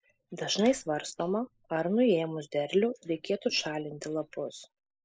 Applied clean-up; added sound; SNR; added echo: neural mask model Resemble Enhance denoiser.